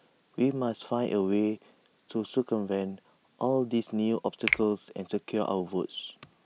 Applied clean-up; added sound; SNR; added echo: none; Finger snapping; 5 dB; none.